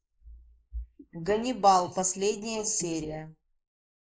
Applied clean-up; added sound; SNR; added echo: neural mask model Resemble Enhance denoiser.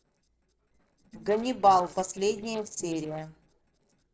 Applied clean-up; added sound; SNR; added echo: neural separator model SepFormer DNS4.